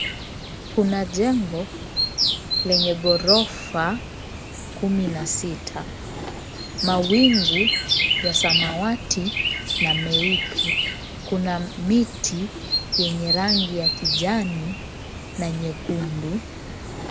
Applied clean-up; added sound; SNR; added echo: none; Chirp, tweet + Bird vocalization, bird call, bird song; 1 dB; none.